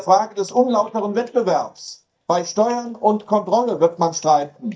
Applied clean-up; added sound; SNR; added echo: neural mask model DeepFilterNet 3.